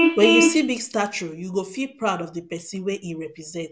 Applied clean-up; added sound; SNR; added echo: none; Vehicle horn, car horn, honking; 0 dB; none.